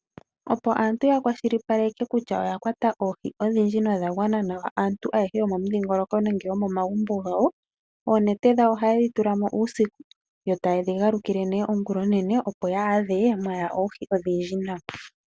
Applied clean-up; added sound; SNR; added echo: none; none; none; none.